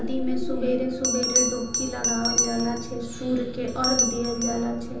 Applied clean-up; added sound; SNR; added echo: none; Bell; 3 dB; reverberation time 0.6 s.